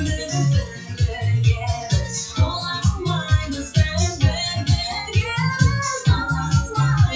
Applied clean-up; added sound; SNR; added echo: classical method WPE with log-MMSE.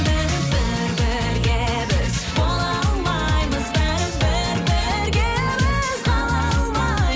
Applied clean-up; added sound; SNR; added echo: none; none; none; none.